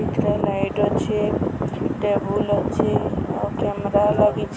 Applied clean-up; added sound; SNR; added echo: none; none; none; none.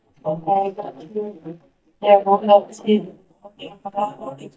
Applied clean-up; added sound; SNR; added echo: neural mask model DeepFilterNet 3.